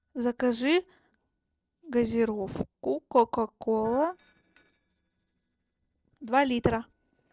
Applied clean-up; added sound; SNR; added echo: neural separator model SepFormer DNS4.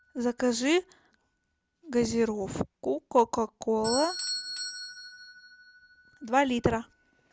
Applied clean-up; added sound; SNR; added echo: none; Bell / Doorbell; 12 dB; none.